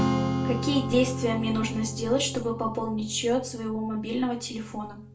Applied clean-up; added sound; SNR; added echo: none; Strum; 4 dB; reverberation time 0.3 s.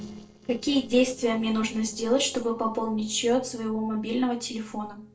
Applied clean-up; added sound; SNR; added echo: neural separator model SepFormer DNS4.